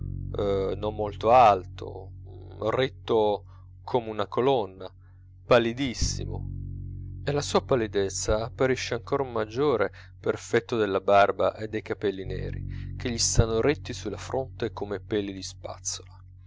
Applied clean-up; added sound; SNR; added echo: none; Bass guitar; 13 dB; none.